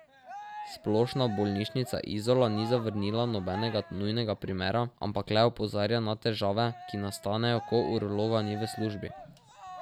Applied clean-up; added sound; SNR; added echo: none; Cheering; 15 dB; none.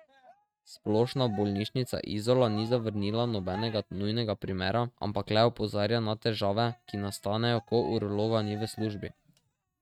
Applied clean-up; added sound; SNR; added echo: neural mask model RNNoise.